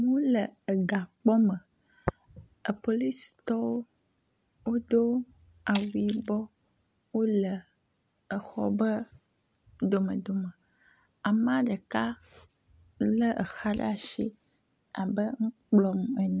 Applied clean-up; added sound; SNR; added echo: none; Shatter + Tap; 15 dB; none.